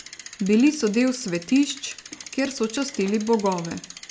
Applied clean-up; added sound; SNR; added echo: none; Bicycle; 17 dB; none.